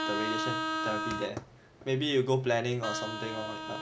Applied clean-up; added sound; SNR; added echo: none; Vehicle horn, car horn, honking; 3 dB; none.